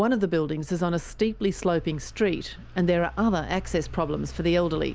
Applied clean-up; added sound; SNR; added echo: none; none; none; none.